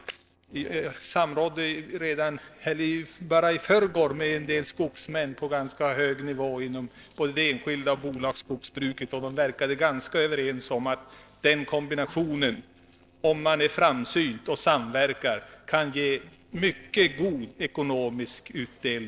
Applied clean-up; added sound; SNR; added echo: neural separator model SepFormer DNS4.